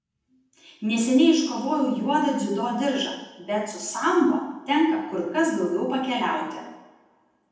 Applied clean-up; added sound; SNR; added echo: none; none; none; reverberation time 0.9 s.